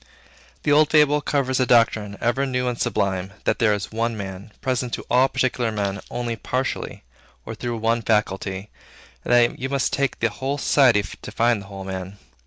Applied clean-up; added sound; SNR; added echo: none; none; none; none.